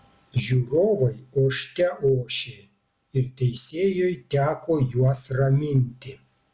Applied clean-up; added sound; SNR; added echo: none; none; none; none.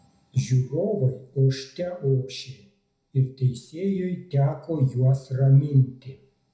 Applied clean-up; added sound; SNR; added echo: none; none; none; reverberation time 0.5 s.